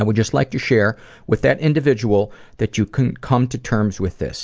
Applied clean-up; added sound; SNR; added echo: none; none; none; none.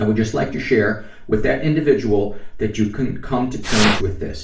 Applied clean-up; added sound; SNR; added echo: none; Fire; 1 dB; reverberation time 0.4 s.